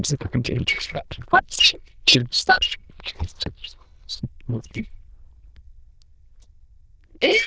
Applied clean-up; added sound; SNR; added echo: neural diffusion model UNIVERSE++.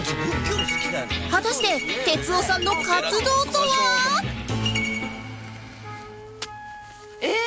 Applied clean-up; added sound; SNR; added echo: none; Wind instrument, woodwind instrument; 19 dB; none.